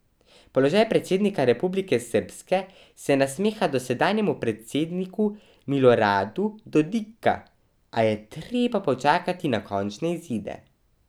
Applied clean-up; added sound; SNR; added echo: none; none; none; none.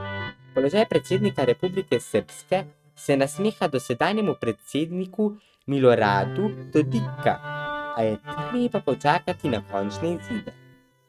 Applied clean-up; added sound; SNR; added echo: neural mask model RNNoise.